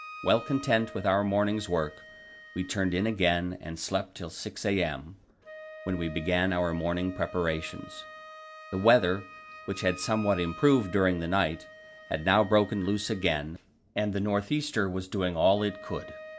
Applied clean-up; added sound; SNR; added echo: none; Wind instrument, woodwind instrument; 18 dB; none.